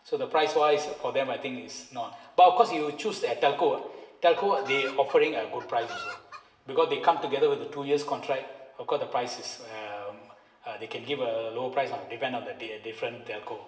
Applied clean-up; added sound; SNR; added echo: none; Chicken, rooster; 15 dB; reverberation time 1.0 s.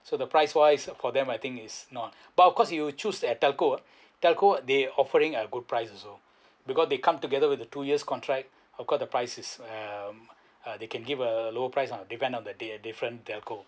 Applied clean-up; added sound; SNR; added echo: none; none; none; none.